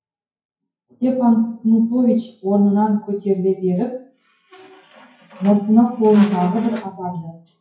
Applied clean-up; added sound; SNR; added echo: classical method WPE with log-MMSE.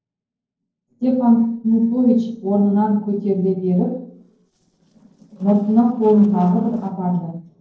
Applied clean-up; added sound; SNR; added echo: neural separator model SepFormer DNS4.